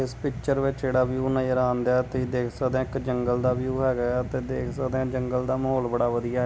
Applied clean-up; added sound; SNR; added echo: none; none; none; none.